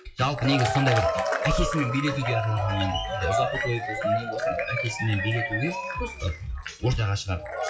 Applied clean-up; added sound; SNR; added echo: classical method WPE with log-MMSE.